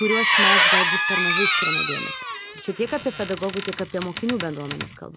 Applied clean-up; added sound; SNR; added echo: none; Squeak; -5 dB; none.